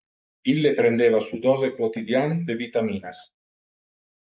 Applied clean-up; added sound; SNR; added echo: neural mask model Resemble Enhance denoiser.